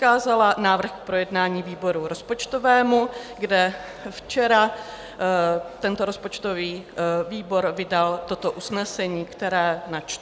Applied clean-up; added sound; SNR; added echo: none; none; none; none.